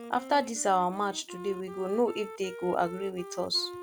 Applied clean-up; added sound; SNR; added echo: none; Wind instrument, woodwind instrument; 13 dB; none.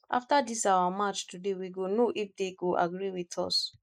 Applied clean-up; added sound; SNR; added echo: neural mask model Resemble Enhance denoiser.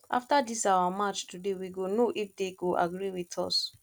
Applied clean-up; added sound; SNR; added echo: none; none; none; none.